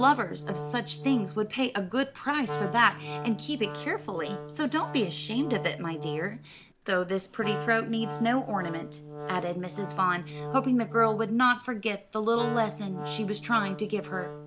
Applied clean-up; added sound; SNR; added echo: none; Wind instrument, woodwind instrument; 10 dB; none.